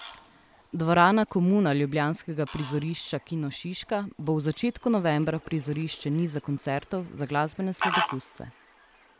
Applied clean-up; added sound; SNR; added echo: none; Fowl; 12 dB; none.